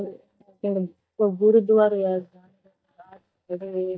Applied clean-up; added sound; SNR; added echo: neural mask model DeepFilterNet 3.